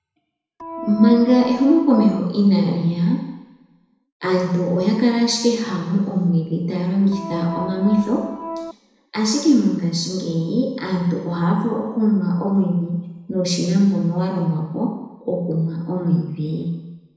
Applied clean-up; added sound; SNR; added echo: none; Organ; 11 dB; reverberation time 1.0 s.